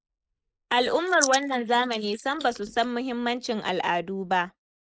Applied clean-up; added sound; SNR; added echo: neural mask model Resemble Enhance denoiser.